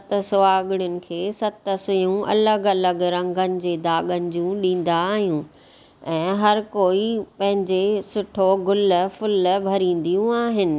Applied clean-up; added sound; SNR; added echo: none; none; none; none.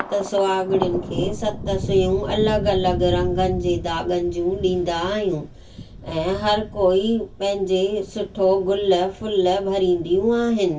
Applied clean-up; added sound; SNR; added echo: none; Thunder; 10 dB; reverberation time 0.2 s.